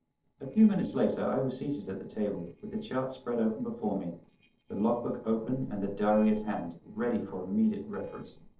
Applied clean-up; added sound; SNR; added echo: neural separator model SepFormer DNS4.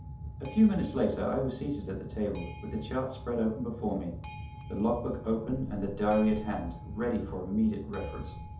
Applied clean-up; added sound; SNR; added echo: none; Boat, Water vehicle; 10 dB; reverberation time 0.6 s.